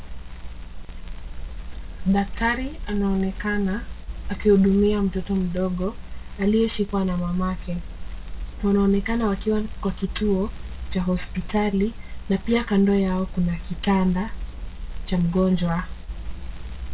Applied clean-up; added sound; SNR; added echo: none; Crackle; 6 dB; reverberation time 0.2 s.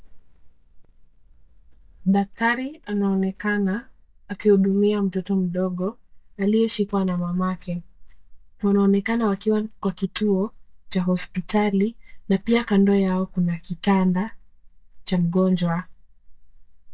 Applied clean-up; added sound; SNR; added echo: neural mask model DeepFilterNet 3.